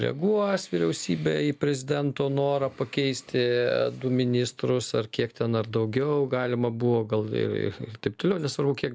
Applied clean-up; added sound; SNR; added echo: none; none; none; none.